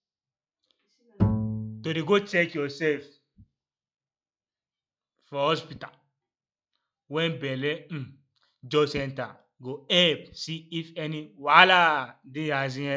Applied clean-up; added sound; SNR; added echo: classical method log-MMSE.